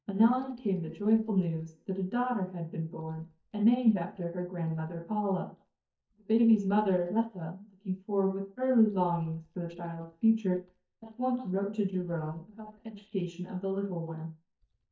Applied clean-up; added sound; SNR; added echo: neural mask model DeepFilterNet 3.